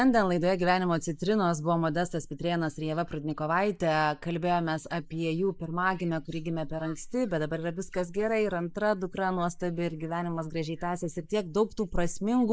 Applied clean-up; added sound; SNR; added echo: neural mask model Resemble Enhance denoiser.